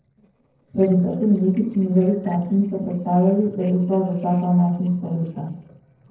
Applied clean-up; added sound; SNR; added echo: neural separator model SepFormer DNS4.